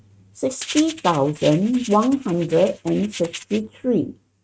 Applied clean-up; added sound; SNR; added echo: neural mask model RNNoise.